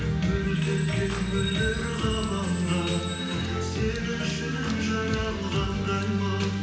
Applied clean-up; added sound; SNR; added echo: none; Bird vocalization, bird call, bird song; 17 dB; reverberation time 0.9 s.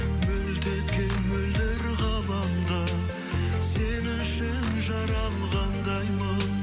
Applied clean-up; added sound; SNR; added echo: none; none; none; none.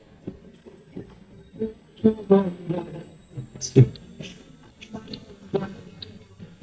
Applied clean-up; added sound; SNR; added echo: neural mask model DeepFilterNet 3.